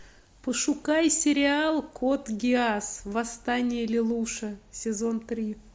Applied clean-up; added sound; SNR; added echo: none; none; none; none.